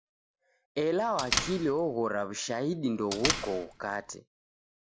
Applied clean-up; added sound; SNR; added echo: none; Door; 4 dB; none.